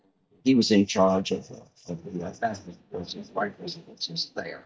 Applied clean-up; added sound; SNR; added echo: neural mask model DeepFilterNet 3.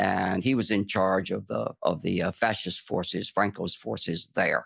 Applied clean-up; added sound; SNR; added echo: none; none; none; none.